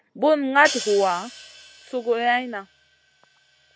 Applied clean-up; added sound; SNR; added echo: none; Hi-hat; 14 dB; none.